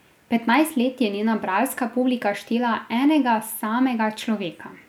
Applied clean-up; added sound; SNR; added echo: none; none; none; none.